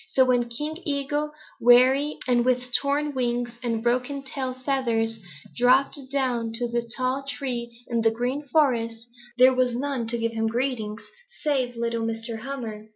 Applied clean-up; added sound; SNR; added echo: none; none; none; none.